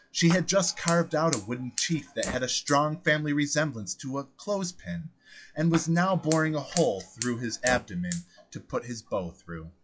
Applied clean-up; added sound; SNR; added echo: classical method log-MMSE.